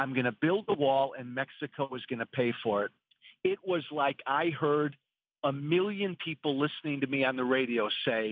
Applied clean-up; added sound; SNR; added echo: none; none; none; none.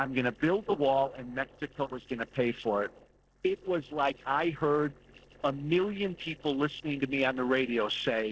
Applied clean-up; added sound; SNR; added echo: neural separator model SepFormer DNS4.